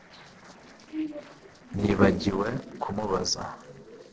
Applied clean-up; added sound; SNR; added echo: neural separator model SepFormer DNS4.